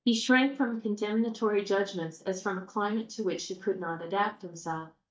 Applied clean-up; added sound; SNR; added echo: neural mask model DeepFilterNet 3.